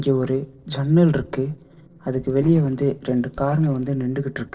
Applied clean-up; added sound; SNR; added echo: neural separator model SepFormer DNS4.